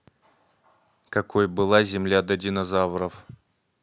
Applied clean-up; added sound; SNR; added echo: none; none; none; none.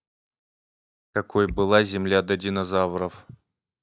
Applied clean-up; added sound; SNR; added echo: neural mask model DeepFilterNet 3.